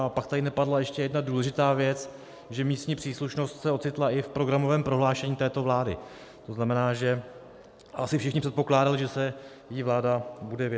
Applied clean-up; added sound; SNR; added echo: none; none; none; none.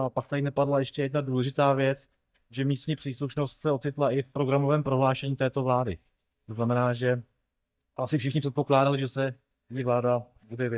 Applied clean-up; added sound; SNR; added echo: neural mask model DeepFilterNet 3.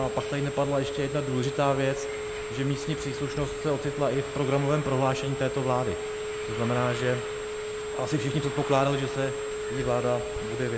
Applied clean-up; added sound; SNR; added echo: none; Telephone; 4 dB; none.